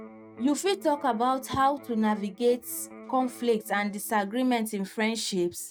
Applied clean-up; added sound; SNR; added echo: neural mask model RNNoise.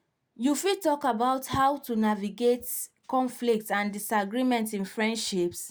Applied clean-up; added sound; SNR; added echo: none; none; none; none.